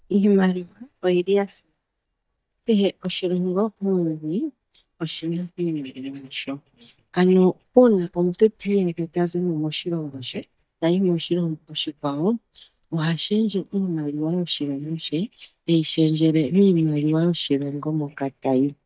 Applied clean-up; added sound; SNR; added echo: neural mask model DeepFilterNet 3.